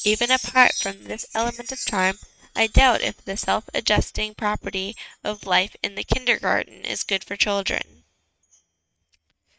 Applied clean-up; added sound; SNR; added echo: neural mask model RNNoise.